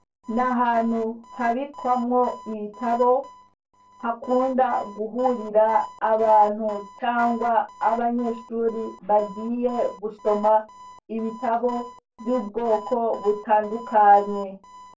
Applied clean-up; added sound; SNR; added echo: neural separator model SepFormer DNS4.